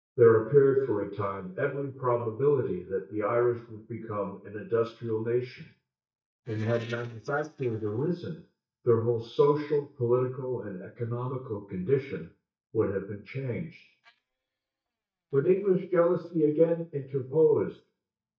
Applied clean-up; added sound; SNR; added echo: neural mask model DeepFilterNet 3.